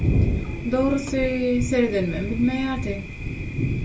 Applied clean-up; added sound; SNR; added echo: none; Thunder; 1 dB; reverberation time 0.2 s.